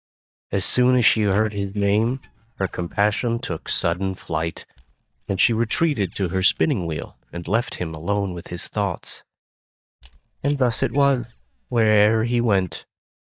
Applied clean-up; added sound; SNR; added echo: neural mask model DeepFilterNet 3.